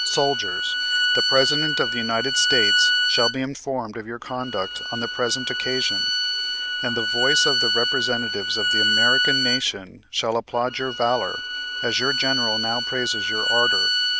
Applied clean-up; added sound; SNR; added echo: none; Bowed string instrument; -3 dB; none.